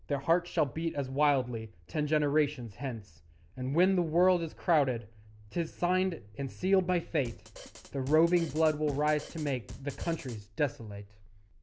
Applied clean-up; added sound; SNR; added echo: none; Drum kit; 16 dB; none.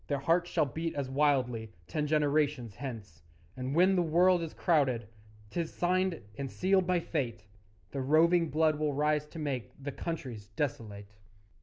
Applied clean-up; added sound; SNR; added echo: none; none; none; none.